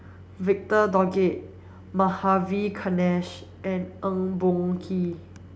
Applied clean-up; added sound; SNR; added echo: none; none; none; none.